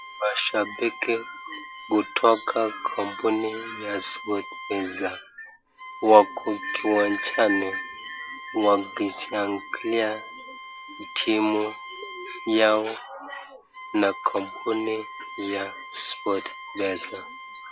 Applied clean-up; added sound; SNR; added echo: none; Bowed string instrument; 15 dB; none.